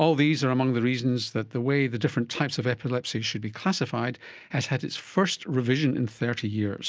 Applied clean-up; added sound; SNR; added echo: none; none; none; none.